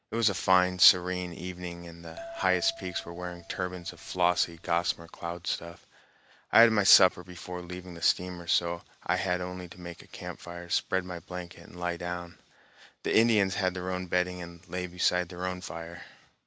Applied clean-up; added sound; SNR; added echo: none; Bell; 17 dB; none.